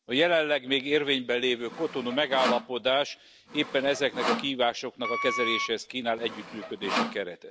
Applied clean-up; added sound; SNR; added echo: none; Sawing + Wind instrument, woodwind instrument; 6 dB; none.